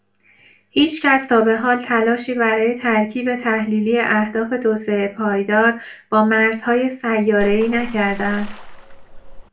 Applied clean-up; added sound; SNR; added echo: none; Water / Splash, splatter; 11 dB; reverberation time 0.3 s.